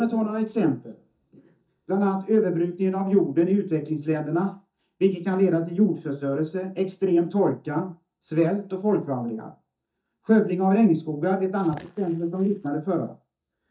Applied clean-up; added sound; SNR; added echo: neural mask model DeepFilterNet 3.